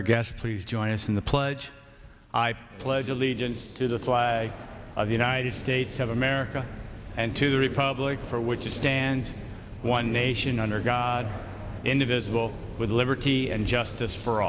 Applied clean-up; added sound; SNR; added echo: none; none; none; none.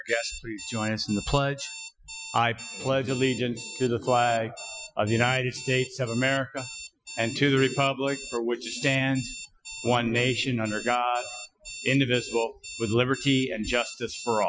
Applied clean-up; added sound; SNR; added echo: classical method Wiener filter.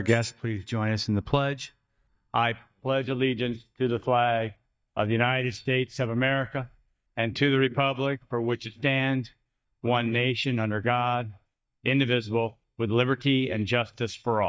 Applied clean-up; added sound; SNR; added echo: neural mask model DeepFilterNet 3.